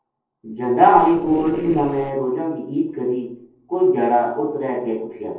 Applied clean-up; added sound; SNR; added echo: neural separator model SepFormer DNS4.